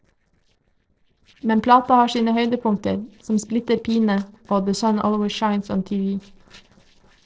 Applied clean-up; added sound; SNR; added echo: neural separator model SepFormer DNS4.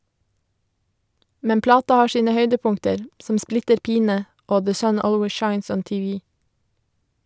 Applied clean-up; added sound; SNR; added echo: none; none; none; none.